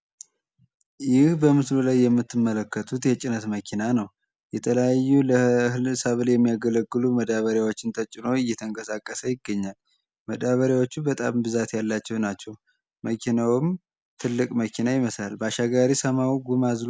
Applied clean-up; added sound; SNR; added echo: none; none; none; none.